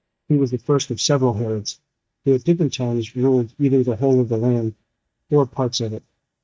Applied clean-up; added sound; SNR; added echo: neural mask model DeepFilterNet 3.